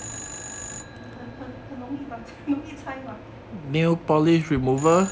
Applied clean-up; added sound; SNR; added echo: none; Telephone; 17 dB; none.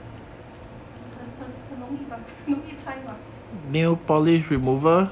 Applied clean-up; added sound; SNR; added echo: none; none; none; none.